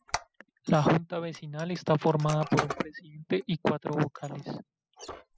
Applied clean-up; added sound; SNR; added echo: classical method spectral subtraction.